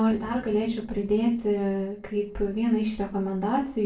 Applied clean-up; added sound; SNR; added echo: neural separator model SepFormer DNS4.